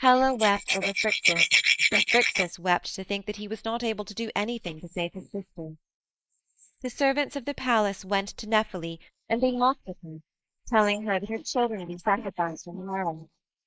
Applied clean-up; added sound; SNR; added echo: neural mask model Resemble Enhance denoiser.